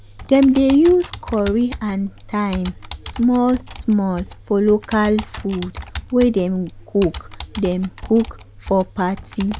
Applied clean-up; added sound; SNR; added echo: none; Computer keyboard; 14 dB; none.